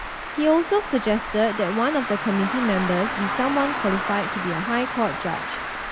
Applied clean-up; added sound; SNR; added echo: none; Traffic noise, roadway noise; 5 dB; none.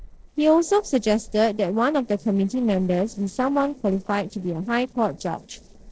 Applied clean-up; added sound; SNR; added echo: neural separator model SepFormer DNS4.